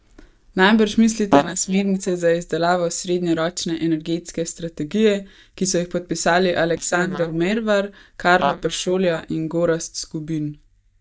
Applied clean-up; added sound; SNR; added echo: neural mask model DeepFilterNet 3.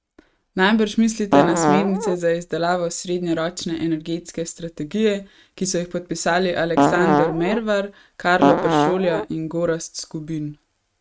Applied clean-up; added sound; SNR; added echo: neural mask model RNNoise.